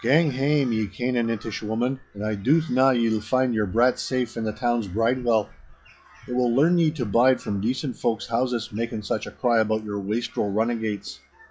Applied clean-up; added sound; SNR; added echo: classical method log-MMSE.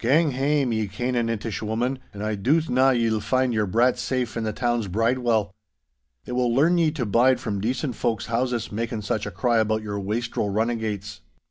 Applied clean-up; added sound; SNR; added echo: none; none; none; none.